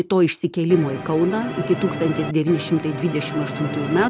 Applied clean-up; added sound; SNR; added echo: none; Musical instrument; 8 dB; none.